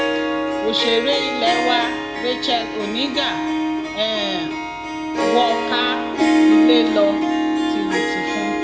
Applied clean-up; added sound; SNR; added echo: none; Harp; -3 dB; none.